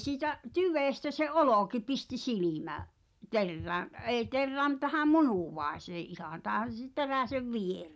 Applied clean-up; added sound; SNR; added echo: none; none; none; none.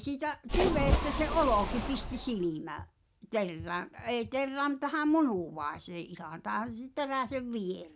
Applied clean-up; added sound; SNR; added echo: none; Splash, splatter; -1 dB; none.